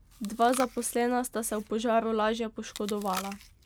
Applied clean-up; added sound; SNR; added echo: none; Chewing, mastication; 16 dB; none.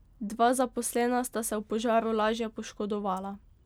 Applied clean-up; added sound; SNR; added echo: none; none; none; none.